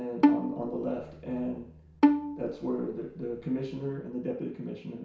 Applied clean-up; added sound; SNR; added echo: none; Bowed string instrument; -5 dB; reverberation time 0.6 s.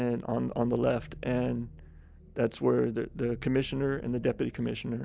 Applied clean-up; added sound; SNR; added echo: none; none; none; none.